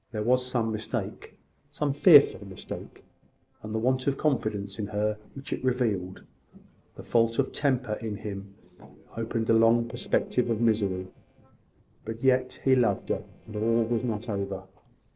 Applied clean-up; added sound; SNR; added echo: neural separator model SepFormer DNS4.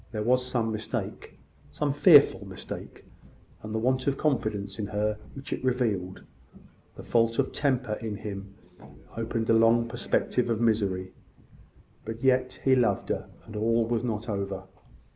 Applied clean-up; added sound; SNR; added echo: none; none; none; none.